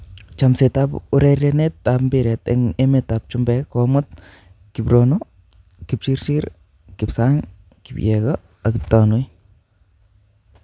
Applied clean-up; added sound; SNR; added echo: none; none; none; none.